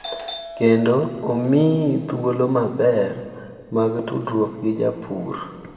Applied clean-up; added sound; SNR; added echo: none; Doorbell; 19 dB; reverberation time 1.6 s.